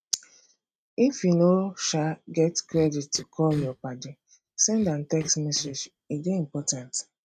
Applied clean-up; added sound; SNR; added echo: neural mask model RNNoise.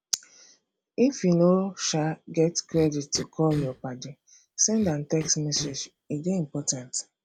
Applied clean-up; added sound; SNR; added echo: none; Cough; 14 dB; none.